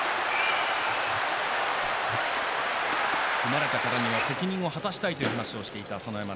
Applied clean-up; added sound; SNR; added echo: none; Squeak / Trickle, dribble / Sink (filling or washing); 17 dB; none.